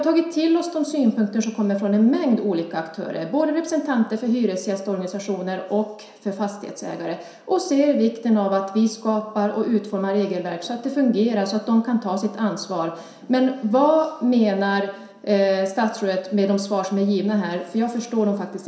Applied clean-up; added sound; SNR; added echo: none; none; none; reverberation time 0.7 s.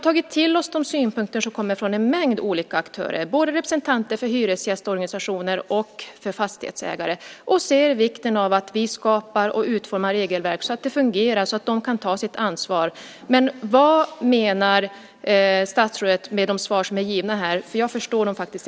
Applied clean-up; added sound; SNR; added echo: none; none; none; none.